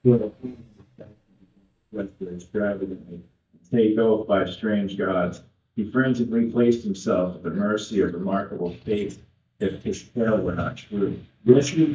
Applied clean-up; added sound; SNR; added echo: neural mask model DeepFilterNet 3.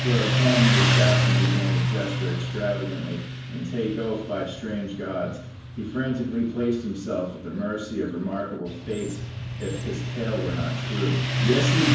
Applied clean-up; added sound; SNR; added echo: none; Motorcycle; -2 dB; reverberation time 0.9 s.